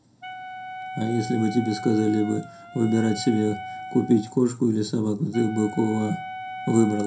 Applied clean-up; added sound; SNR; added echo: none; Wind instrument, woodwind instrument; 13 dB; reverberation time 0.3 s.